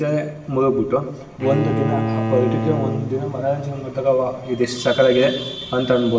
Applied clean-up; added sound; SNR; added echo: none; Bowed string instrument; 5 dB; reverberation time 1.0 s.